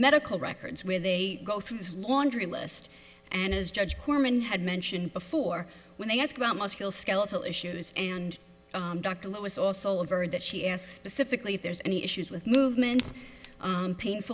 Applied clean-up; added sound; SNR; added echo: none; Fire; 13 dB; none.